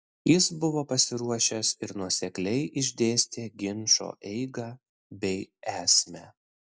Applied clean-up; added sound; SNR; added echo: none; none; none; none.